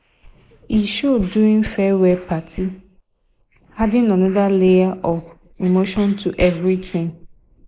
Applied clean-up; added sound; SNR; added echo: neural mask model Resemble Enhance denoiser.